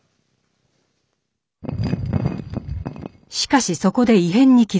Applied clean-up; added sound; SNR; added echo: none; none; none; none.